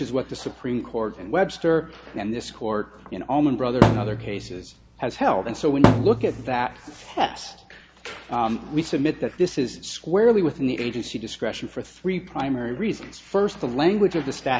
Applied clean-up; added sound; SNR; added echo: none; Thump, thud; -1 dB; none.